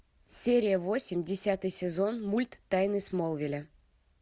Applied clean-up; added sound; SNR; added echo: none; none; none; none.